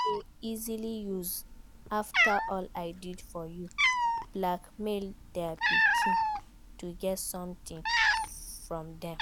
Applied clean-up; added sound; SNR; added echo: none; Cat; -4 dB; none.